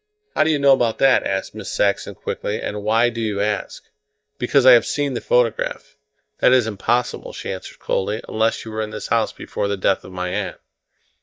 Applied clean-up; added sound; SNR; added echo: neural mask model DeepFilterNet 3.